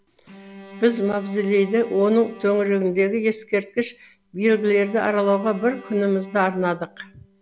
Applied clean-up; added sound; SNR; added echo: none; Bowed string instrument; 19 dB; none.